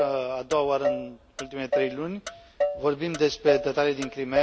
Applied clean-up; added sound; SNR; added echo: none; Motor vehicle (road); 3 dB; none.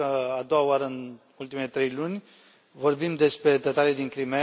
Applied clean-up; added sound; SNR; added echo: none; none; none; none.